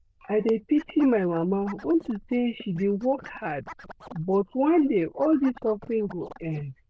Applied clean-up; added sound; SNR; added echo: neural diffusion model UNIVERSE++.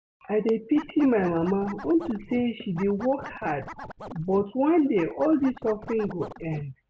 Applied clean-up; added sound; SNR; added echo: none; Scratching (performance technique); 15 dB; none.